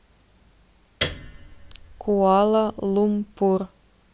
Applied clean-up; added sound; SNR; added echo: none; Piano; 12 dB; none.